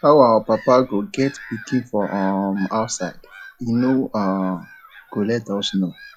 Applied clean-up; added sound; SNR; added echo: classical method log-MMSE.